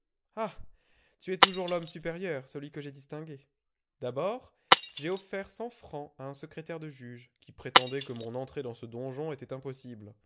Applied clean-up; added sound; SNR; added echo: none; Shatter; -5 dB; none.